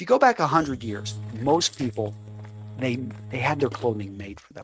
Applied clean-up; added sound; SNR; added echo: neural mask model RNNoise.